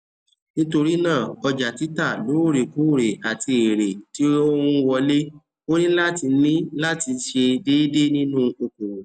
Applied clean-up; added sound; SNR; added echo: none; none; none; none.